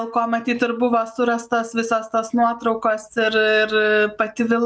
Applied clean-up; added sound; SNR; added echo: none; none; none; none.